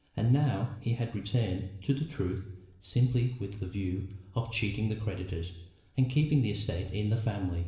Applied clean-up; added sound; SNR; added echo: none; none; none; reverberation time 0.8 s.